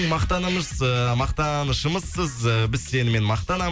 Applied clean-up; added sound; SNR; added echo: none; none; none; none.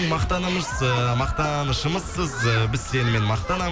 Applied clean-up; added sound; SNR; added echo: none; Human group actions; 9 dB; none.